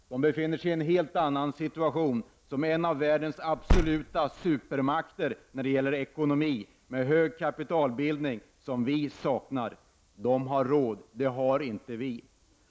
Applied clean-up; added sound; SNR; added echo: none; Car; -1 dB; none.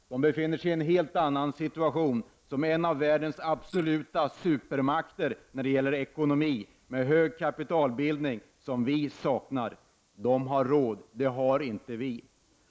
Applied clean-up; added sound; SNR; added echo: neural mask model Resemble Enhance denoiser.